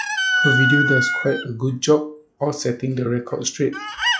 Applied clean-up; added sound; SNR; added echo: classical method log-MMSE.